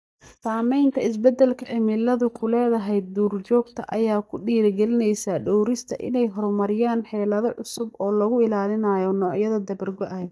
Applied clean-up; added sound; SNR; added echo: neural mask model DeepFilterNet 3.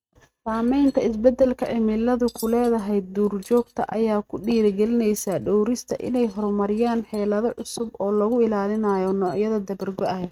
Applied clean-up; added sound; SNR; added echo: neural mask model RNNoise.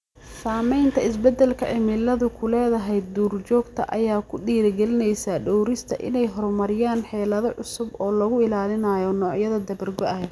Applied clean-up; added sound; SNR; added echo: none; none; none; none.